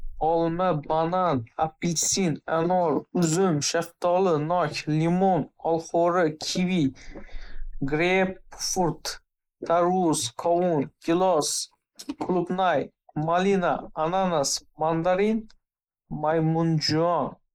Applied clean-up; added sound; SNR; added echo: neural mask model Resemble Enhance denoiser.